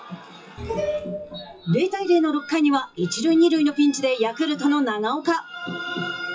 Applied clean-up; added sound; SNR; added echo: classical method WPE with log-MMSE.